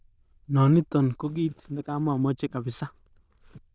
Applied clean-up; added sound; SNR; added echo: neural diffusion model UNIVERSE++.